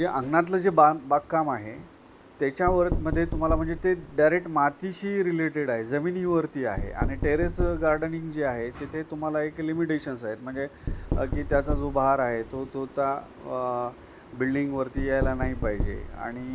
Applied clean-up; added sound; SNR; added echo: none; Knock; 8 dB; none.